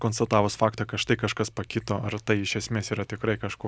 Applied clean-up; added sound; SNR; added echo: none; none; none; none.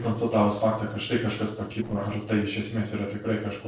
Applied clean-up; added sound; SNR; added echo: neural separator model SepFormer DNS4.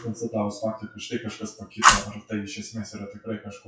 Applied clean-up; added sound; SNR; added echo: classical method WPE with log-MMSE.